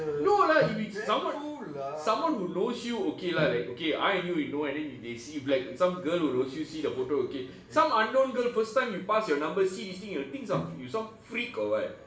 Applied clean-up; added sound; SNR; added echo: none; Bowed string instrument; 12 dB; reverberation time 0.5 s.